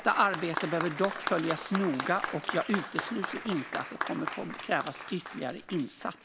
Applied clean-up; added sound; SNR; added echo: none; Applause; 6 dB; none.